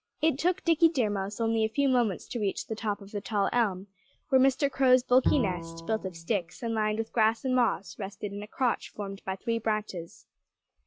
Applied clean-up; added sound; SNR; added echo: classical method log-MMSE.